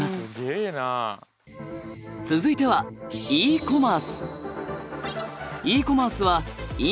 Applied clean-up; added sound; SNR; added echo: none; none; none; none.